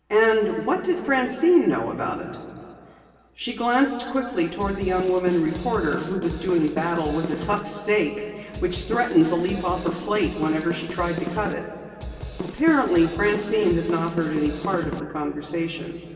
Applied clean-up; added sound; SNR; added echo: none; Drum / Drum kit; 10 dB; reverberation time 2.9 s.